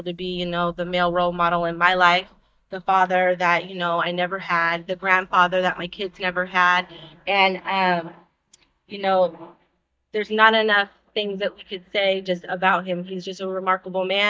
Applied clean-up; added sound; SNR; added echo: neural mask model DeepFilterNet 3.